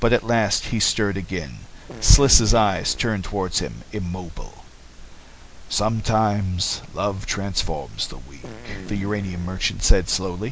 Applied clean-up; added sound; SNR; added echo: none; Fart; 17 dB; none.